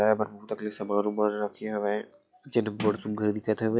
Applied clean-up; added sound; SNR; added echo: classical method log-MMSE.